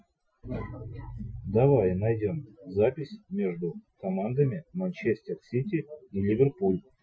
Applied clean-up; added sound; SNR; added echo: classical method Wiener filter.